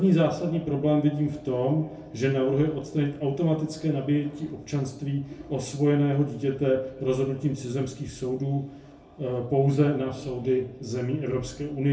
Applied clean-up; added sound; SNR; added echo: none; none; none; reverberation time 0.3 s.